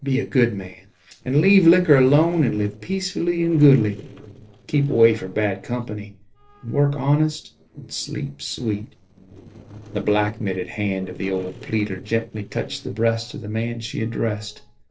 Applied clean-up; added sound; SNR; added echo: neural separator model SepFormer DNS4.